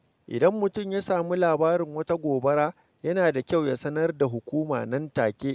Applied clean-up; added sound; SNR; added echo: none; none; none; none.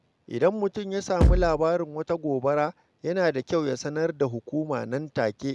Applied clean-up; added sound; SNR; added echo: none; Bass drum; -4 dB; none.